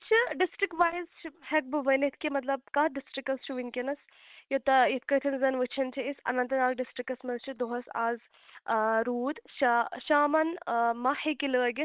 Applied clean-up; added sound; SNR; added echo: neural separator model SepFormer WHAM!.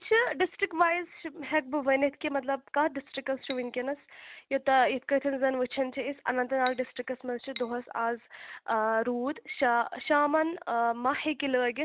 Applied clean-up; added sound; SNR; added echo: none; Cutlery, silverware / Dishes, pots, and pans; 19 dB; none.